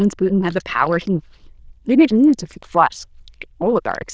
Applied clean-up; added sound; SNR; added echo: neural diffusion model UNIVERSE++.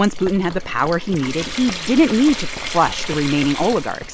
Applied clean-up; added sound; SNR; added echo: none; Trickle, dribble / Sink (filling or washing) / Water tap, faucet + Run; 9 dB; none.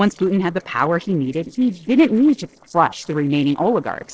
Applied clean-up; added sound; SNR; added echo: neural separator model SepFormer DNS4.